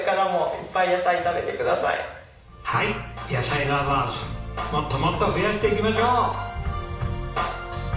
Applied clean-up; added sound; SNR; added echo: none; none; none; reverberation time 0.7 s.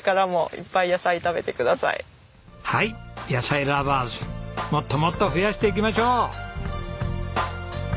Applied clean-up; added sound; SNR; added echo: none; none; none; none.